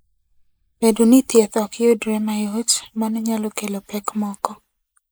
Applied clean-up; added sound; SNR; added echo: neural mask model Resemble Enhance denoiser.